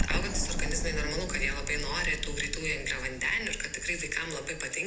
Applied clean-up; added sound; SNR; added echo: none; Explosion; 1 dB; reverberation time 0.7 s.